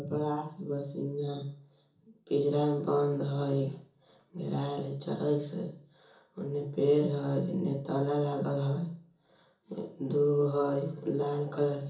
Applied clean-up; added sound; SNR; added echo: none; none; none; reverberation time 0.7 s.